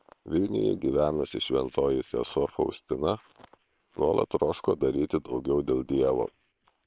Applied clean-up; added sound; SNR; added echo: neural separator model SepFormer WHAM!.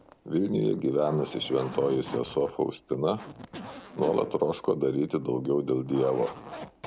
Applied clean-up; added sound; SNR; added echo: none; Zipper (clothing); 15 dB; none.